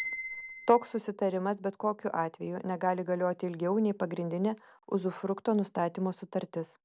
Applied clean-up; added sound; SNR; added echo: none; Bicycle bell; 8 dB; none.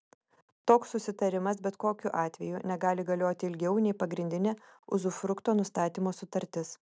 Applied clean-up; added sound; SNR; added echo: none; none; none; none.